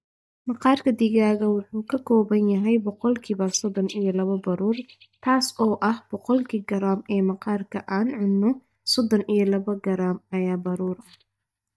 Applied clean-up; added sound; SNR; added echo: neural mask model DeepFilterNet 3.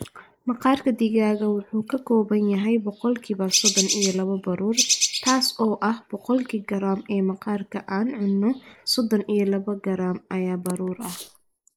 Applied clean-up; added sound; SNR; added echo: neural mask model Resemble Enhance denoiser.